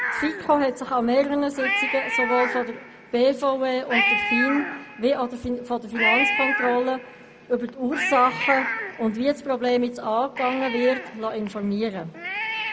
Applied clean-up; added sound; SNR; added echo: none; Cat; 4 dB; none.